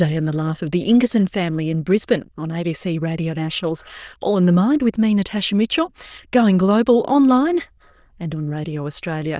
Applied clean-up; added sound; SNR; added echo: neural diffusion model UNIVERSE++.